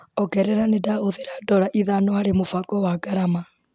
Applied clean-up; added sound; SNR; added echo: none; none; none; none.